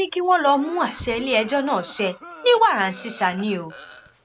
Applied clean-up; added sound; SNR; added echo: none; Cough; 19 dB; none.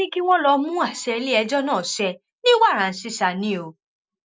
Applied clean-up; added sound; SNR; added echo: none; none; none; none.